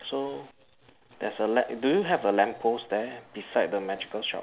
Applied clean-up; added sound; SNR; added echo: none; none; none; none.